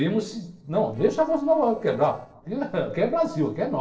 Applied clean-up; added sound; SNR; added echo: neural separator model SepFormer DNS4.